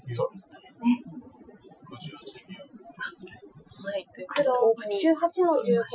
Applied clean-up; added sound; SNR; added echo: classical method Wiener filter.